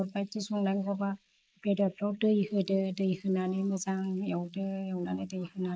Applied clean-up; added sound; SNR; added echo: neural mask model Resemble Enhance denoiser.